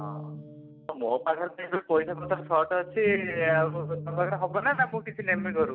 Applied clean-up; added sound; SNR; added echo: neural mask model RNNoise.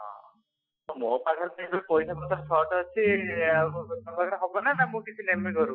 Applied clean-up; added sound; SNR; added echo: classical method Wiener filter.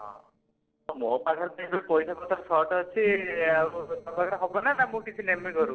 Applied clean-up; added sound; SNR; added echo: neural separator model SepFormer DNS4.